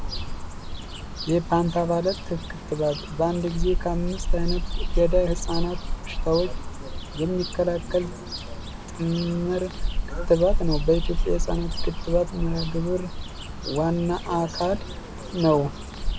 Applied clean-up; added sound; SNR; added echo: none; Cricket / Bird; 1 dB; none.